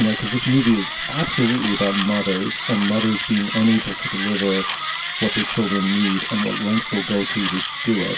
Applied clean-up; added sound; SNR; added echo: none; Mechanisms; 4 dB; reverberation time 0.2 s.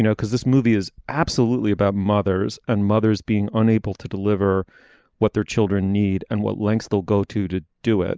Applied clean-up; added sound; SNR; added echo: none; none; none; none.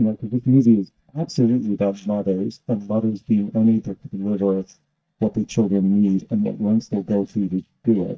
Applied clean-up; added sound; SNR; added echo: neural mask model DeepFilterNet 3.